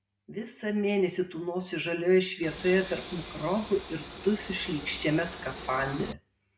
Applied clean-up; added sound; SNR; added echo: none; Train; 12 dB; none.